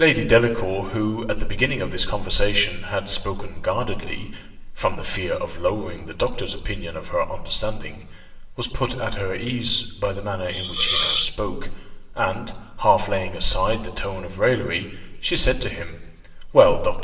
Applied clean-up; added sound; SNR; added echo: none; Hiss; 2 dB; reverberation time 1.1 s.